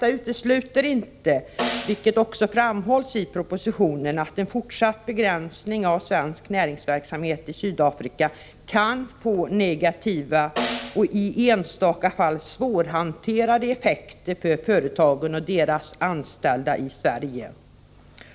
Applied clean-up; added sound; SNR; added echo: none; Snare drum; 7 dB; none.